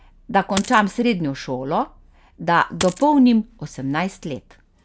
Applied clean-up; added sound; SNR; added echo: none; Coin (dropping); 10 dB; none.